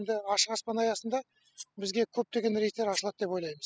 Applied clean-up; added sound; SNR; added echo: classical method spectral subtraction.